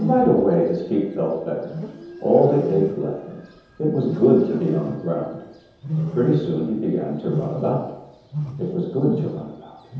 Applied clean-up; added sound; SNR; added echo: none; Wild animals; 9 dB; reverberation time 0.9 s.